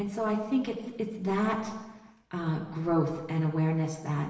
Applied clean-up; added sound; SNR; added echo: none; none; none; reverberation time 1.0 s.